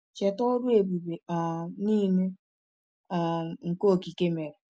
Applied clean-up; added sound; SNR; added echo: none; none; none; none.